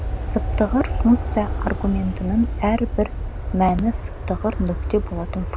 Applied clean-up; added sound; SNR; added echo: none; Aircraft; 3 dB; none.